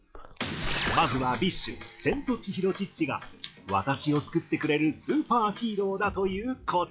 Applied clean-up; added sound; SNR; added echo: classical method log-MMSE.